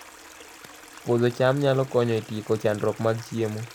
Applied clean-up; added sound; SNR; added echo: none; Stream; 20 dB; none.